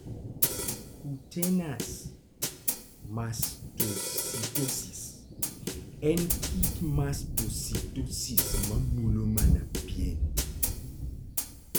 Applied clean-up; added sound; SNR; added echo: none; Thunder + Snare drum; -3 dB; none.